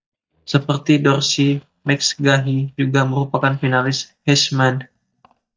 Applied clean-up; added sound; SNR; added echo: neural mask model DeepFilterNet 3.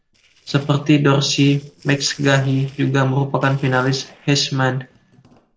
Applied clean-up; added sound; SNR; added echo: neural separator model SepFormer DNS4.